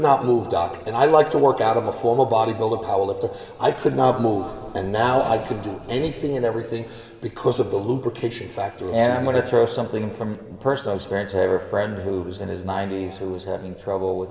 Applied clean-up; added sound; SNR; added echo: none; none; none; reverberation time 1.6 s.